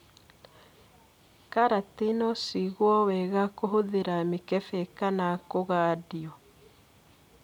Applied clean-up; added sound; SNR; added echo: none; none; none; none.